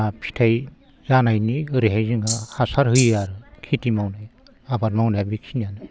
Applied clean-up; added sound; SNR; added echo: none; Rattle (instrument); 7 dB; none.